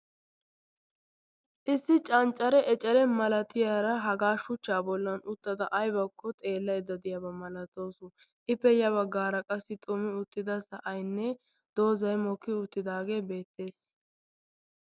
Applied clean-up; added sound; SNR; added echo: none; none; none; none.